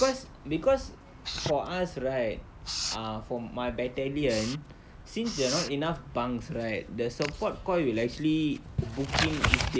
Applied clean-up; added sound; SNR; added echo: none; Writing; 6 dB; none.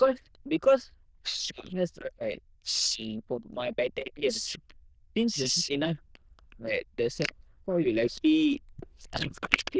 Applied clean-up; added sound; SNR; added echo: neural diffusion model UNIVERSE++.